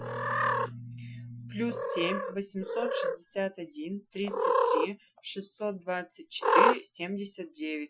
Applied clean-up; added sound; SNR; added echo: classical method Wiener filter.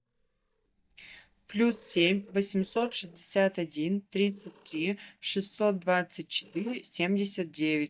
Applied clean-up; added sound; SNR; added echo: neural mask model DeepFilterNet 3.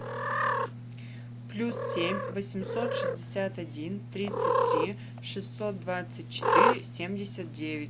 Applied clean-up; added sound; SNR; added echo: none; Cat; -3 dB; none.